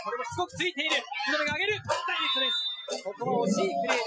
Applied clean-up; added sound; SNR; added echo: classical method Wiener filter.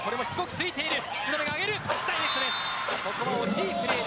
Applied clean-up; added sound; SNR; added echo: none; Clock; 10 dB; none.